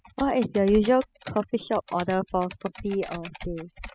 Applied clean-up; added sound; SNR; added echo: classical method spectral subtraction.